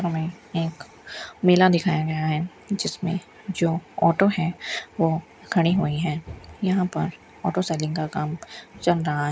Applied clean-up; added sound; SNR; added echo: none; none; none; none.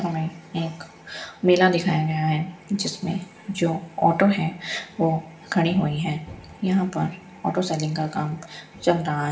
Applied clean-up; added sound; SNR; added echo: none; none; none; reverberation time 1.6 s.